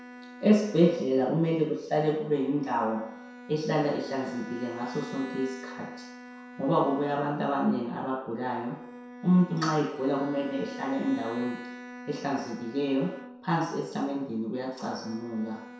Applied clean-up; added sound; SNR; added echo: none; Bowed string instrument; 15 dB; reverberation time 0.7 s.